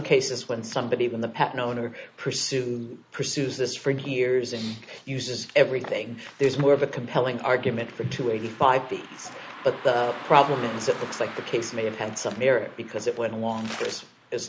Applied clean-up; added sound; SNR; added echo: none; Car passing by; 19 dB; none.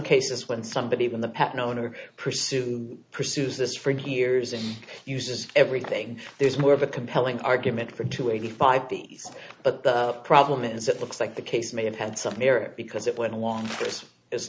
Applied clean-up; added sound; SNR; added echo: none; none; none; none.